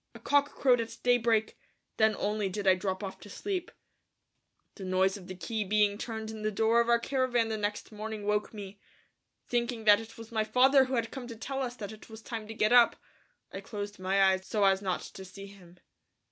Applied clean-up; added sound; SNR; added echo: none; none; none; none.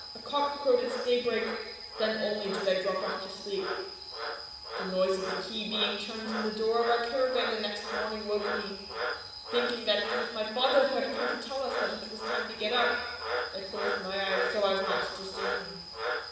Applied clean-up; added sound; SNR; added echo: none; Frog; 4 dB; reverberation time 1.3 s.